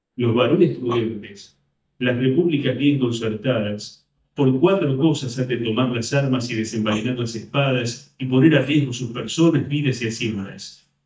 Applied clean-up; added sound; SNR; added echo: neural mask model DeepFilterNet 3.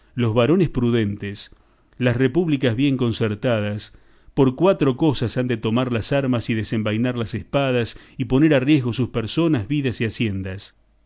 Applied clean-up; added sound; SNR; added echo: none; none; none; none.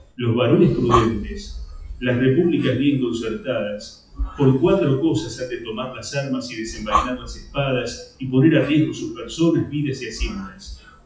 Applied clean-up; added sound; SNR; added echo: classical method WPE with log-MMSE.